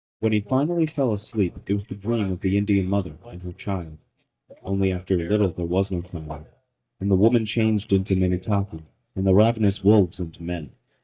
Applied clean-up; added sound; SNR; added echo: neural mask model DeepFilterNet 3.